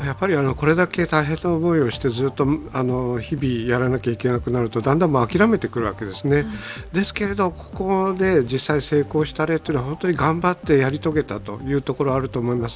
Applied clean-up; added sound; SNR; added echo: none; none; none; none.